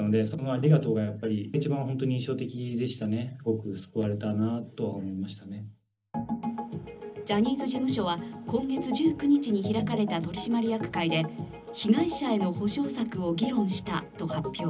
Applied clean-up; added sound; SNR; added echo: none; none; none; reverberation time 0.4 s.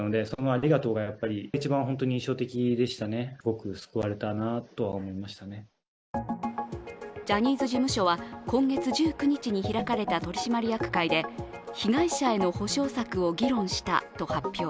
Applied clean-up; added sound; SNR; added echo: none; none; none; none.